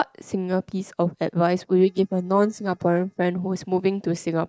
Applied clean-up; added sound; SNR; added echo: neural mask model DeepFilterNet 3.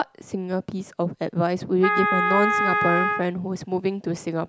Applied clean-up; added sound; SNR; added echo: none; Wind instrument, woodwind instrument; -1 dB; none.